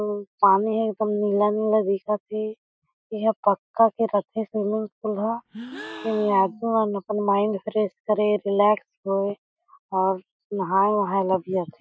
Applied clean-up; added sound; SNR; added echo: classical method Wiener filter.